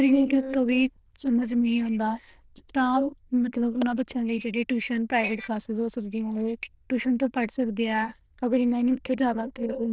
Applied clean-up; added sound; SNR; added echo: neural diffusion model UNIVERSE++.